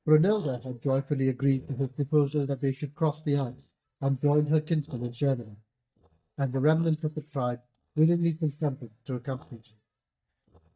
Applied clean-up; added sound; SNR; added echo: neural mask model DeepFilterNet 3.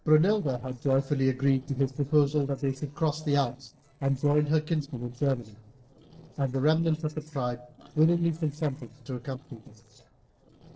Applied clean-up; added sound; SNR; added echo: neural separator model SepFormer DNS4.